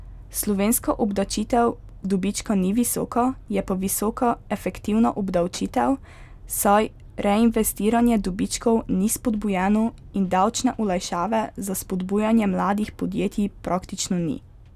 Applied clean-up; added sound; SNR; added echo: none; none; none; none.